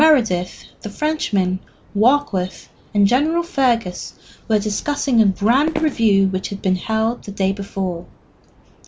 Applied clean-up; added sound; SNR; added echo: none; Fireworks; 14 dB; none.